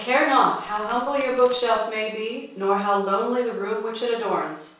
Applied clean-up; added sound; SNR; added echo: neural separator model SepFormer DNS4.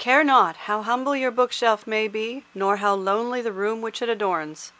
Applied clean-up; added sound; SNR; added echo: none; none; none; none.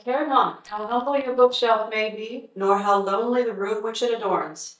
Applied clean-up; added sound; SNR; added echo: neural mask model DeepFilterNet 3.